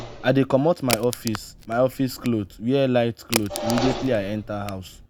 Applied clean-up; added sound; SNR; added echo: none; Engine + Crack; 9 dB; none.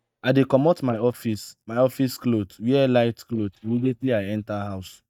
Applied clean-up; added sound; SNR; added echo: neural mask model DeepFilterNet 3.